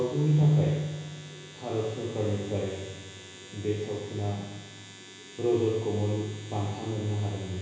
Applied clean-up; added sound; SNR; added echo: none; Domestic sounds, home sounds; 18 dB; reverberation time 1.1 s.